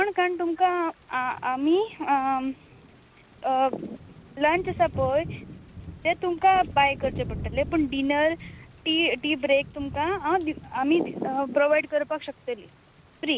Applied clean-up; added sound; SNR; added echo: none; Thunder / Rain; 16 dB; none.